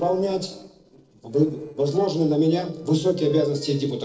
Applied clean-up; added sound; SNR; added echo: neural separator model SepFormer DNS4.